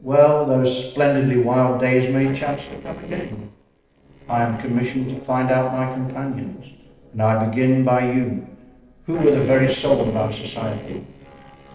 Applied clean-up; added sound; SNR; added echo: neural separator model SepFormer DNS4.